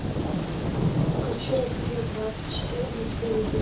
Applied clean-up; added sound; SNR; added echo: none; Thunder; -5 dB; reverberation time 0.6 s.